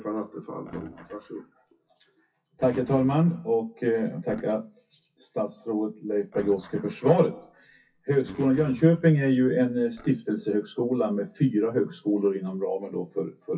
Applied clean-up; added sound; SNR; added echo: classical method WPE with log-MMSE.